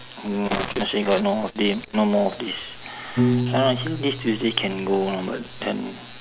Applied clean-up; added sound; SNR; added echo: none; Piano; 6 dB; none.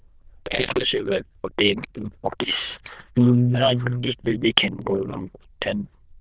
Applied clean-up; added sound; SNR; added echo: neural diffusion model UNIVERSE++.